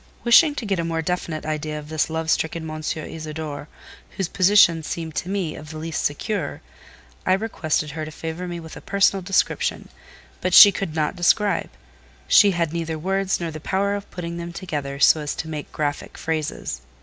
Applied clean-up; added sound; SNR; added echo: none; none; none; none.